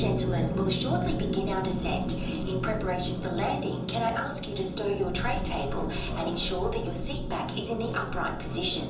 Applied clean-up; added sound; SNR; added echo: none; Dog; 9 dB; reverberation time 0.6 s.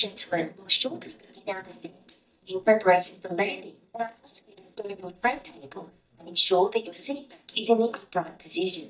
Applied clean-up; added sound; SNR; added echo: neural mask model DeepFilterNet 3.